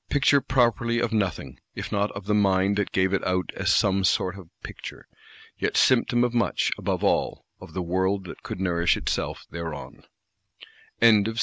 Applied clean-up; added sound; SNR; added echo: none; none; none; none.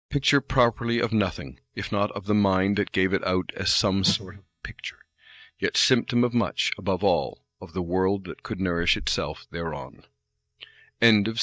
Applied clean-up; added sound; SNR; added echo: neural mask model DeepFilterNet 3.